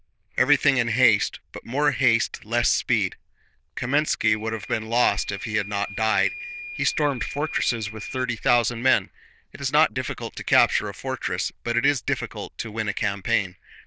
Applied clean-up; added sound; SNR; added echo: neural diffusion model UNIVERSE++.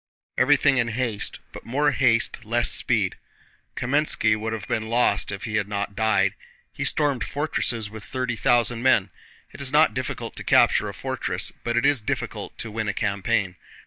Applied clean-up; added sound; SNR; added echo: neural mask model DeepFilterNet 3.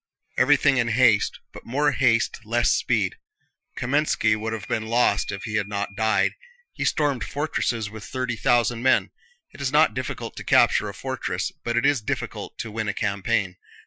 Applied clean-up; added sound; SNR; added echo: classical method Wiener filter.